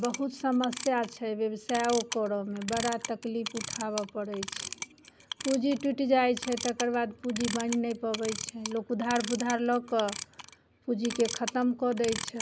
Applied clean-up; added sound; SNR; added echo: none; Clock; 10 dB; none.